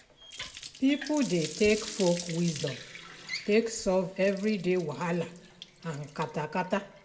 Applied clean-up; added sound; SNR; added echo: none; Water tap, faucet; 14 dB; reverberation time 1.3 s.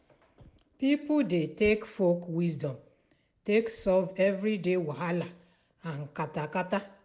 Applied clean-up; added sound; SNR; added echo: none; none; none; none.